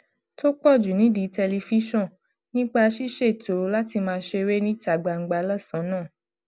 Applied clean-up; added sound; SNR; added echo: none; none; none; none.